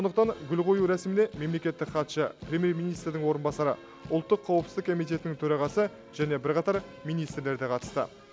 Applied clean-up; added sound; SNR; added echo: none; none; none; none.